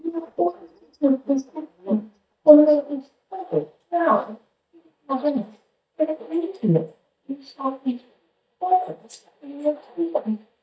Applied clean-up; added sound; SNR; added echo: neural mask model DeepFilterNet 3.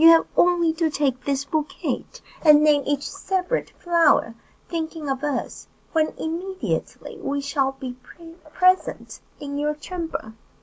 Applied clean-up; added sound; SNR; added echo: none; none; none; none.